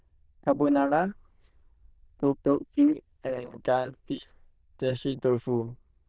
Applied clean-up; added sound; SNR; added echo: neural diffusion model UNIVERSE++.